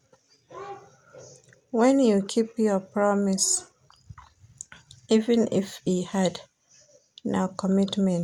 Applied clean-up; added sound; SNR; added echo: none; none; none; none.